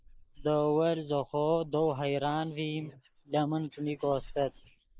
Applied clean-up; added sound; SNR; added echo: neural mask model Resemble Enhance denoiser.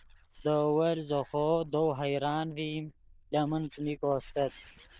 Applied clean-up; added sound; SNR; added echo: neural diffusion model UNIVERSE++.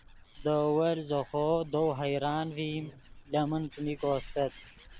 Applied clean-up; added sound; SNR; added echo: none; Animal; 19 dB; none.